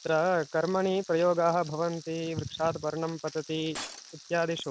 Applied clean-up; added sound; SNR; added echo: none; Shatter + Frying (food); 18 dB; none.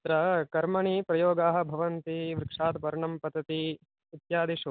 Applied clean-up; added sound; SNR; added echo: none; none; none; none.